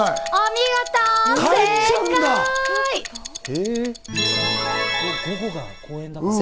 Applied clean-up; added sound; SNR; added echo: none; none; none; none.